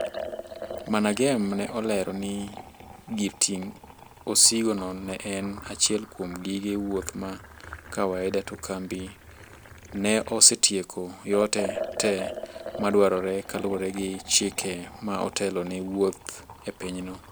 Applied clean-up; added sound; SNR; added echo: none; Liquid; 13 dB; none.